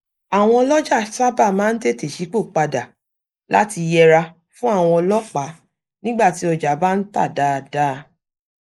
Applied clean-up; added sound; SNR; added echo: neural mask model Resemble Enhance denoiser.